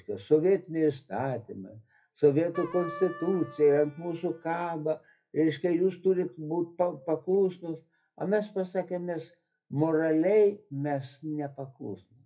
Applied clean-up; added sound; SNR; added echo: classical method WPE with log-MMSE.